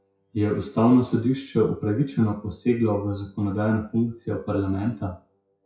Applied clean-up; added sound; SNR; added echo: classical method WPE with log-MMSE.